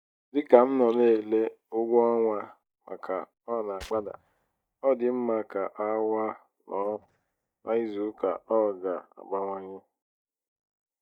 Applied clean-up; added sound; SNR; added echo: neural mask model DeepFilterNet 3.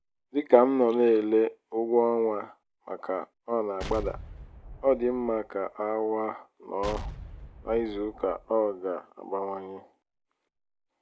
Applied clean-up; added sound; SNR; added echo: none; Explosion; 13 dB; none.